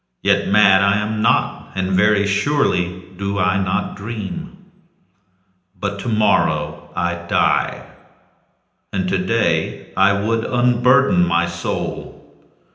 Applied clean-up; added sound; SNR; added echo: none; none; none; reverberation time 0.9 s.